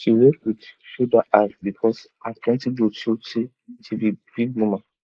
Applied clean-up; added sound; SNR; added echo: neural mask model Resemble Enhance denoiser.